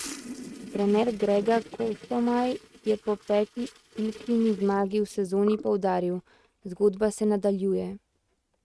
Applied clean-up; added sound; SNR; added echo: neural mask model RNNoise.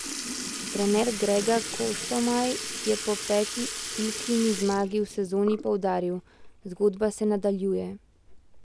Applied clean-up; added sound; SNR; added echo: none; Sink (filling or washing) / Liquid; 7 dB; none.